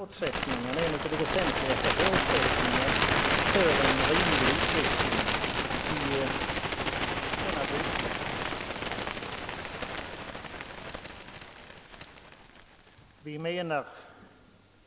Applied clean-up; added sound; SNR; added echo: none; Bird; -5 dB; none.